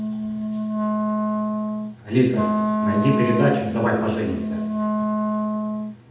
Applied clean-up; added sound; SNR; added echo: none; Wind instrument, woodwind instrument; -1 dB; reverberation time 0.8 s.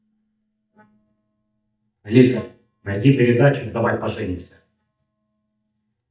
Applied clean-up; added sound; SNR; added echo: neural mask model DeepFilterNet 3.